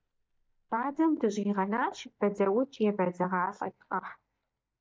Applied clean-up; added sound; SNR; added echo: neural mask model DeepFilterNet 3.